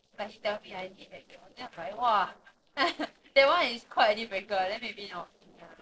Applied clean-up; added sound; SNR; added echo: neural separator model SepFormer DNS4.